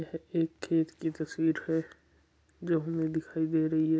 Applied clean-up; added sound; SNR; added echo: none; none; none; none.